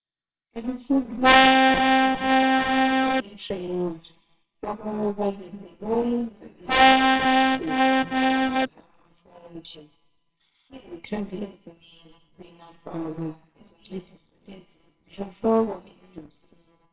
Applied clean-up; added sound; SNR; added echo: neural separator model SepFormer WHAMR!.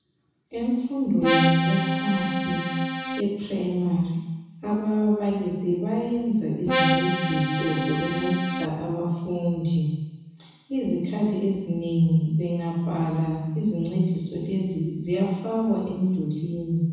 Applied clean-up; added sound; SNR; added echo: none; Accordion; 1 dB; reverberation time 1.1 s.